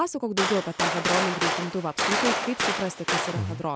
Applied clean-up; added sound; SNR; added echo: none; Gunshot, gunfire; -1 dB; none.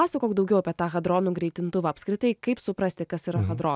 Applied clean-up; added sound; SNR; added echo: none; none; none; none.